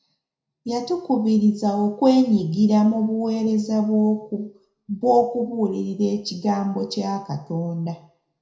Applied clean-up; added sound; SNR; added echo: none; none; none; reverberation time 0.5 s.